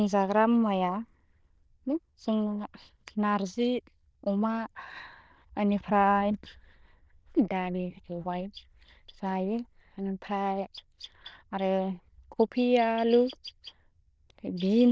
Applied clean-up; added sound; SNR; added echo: neural diffusion model UNIVERSE++.